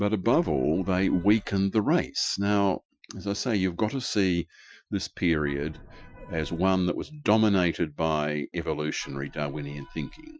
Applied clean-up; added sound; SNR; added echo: classical method Wiener filter.